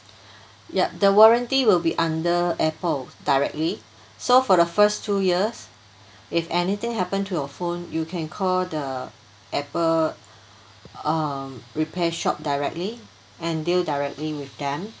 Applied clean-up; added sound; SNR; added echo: none; none; none; none.